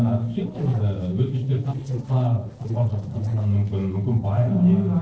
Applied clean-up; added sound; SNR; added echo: neural separator model SepFormer DNS4.